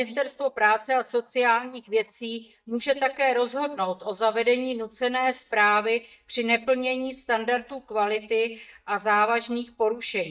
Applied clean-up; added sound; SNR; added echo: neural mask model DeepFilterNet 3.